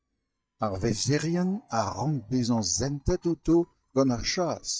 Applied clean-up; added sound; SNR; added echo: neural mask model DeepFilterNet 3.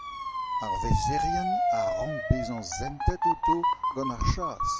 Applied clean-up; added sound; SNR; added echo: none; Motor vehicle (road) / Siren; -2 dB; none.